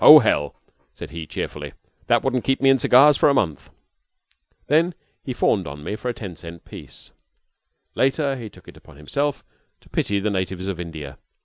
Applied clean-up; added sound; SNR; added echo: none; none; none; none.